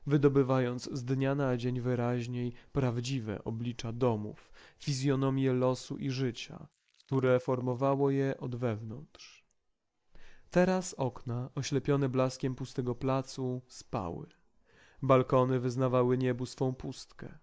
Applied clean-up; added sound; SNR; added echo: neural mask model Resemble Enhance denoiser.